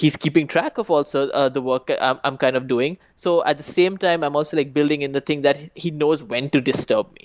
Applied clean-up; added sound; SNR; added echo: none; none; none; none.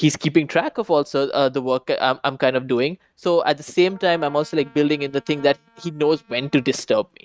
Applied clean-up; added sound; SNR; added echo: neural mask model RNNoise.